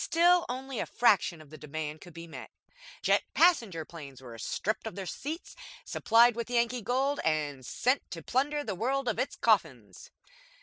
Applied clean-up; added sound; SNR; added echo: none; none; none; none.